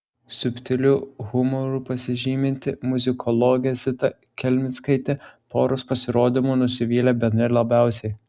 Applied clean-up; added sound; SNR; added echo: none; none; none; none.